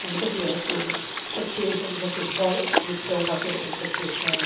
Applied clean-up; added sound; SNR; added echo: none; Sink (filling or washing) / Water tap, faucet; 0 dB; reverberation time 0.8 s.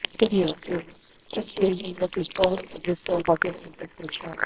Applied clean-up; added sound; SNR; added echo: neural separator model SepFormer WHAMR!.